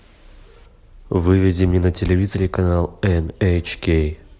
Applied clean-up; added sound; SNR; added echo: none; none; none; none.